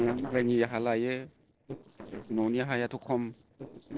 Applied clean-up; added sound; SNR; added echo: neural separator model SepFormer DNS4.